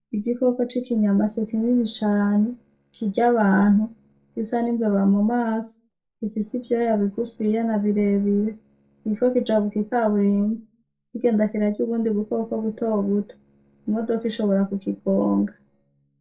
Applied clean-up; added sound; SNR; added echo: neural separator model SepFormer DNS4.